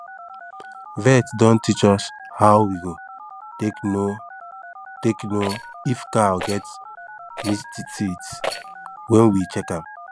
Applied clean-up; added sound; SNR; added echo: none; Rattle + Telephone; 14 dB; none.